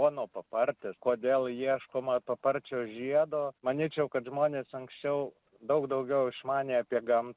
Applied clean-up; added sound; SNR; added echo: none; none; none; none.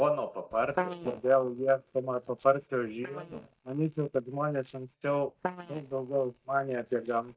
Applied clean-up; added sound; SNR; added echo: neural mask model DeepFilterNet 3.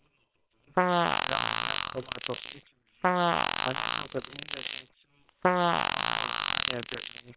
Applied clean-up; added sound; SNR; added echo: neural separator model SepFormer WHAMR!.